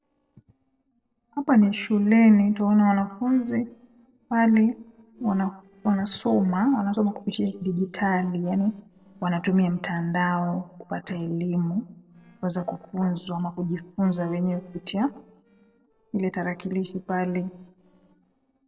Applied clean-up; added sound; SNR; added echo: neural separator model SepFormer DNS4.